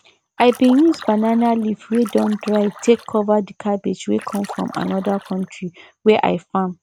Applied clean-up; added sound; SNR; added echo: none; Splash, splatter; 18 dB; none.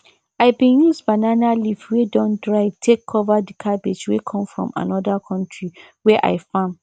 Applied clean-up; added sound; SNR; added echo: none; none; none; none.